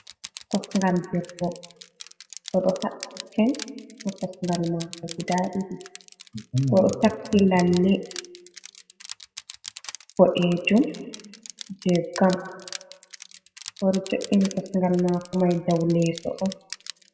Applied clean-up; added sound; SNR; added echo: classical method WPE with log-MMSE.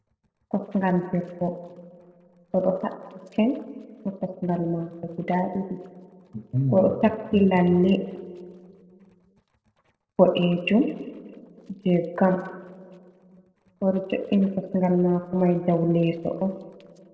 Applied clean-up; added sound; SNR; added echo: neural separator model SepFormer DNS4.